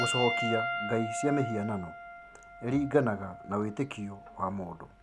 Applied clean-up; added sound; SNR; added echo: none; Piano; 5 dB; none.